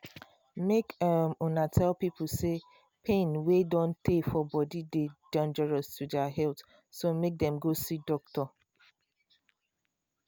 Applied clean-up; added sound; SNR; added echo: none; none; none; none.